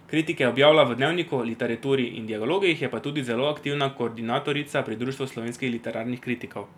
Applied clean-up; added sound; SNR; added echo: none; none; none; none.